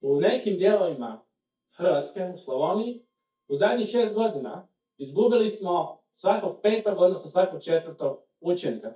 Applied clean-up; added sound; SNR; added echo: neural mask model DeepFilterNet 3.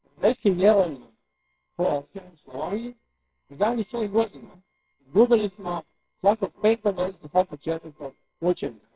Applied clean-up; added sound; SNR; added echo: neural separator model SepFormer WHAMR!.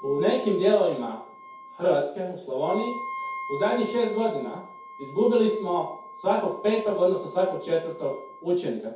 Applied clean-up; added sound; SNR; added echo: none; Wind instrument, woodwind instrument; 15 dB; reverberation time 0.6 s.